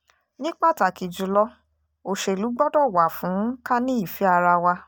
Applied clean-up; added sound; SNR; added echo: none; none; none; none.